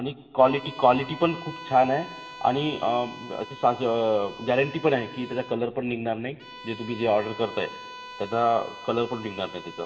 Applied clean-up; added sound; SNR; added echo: none; Bowed string instrument; 16 dB; reverberation time 1.6 s.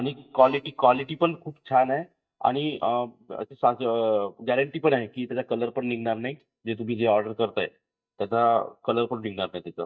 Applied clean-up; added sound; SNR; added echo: neural mask model DeepFilterNet 3.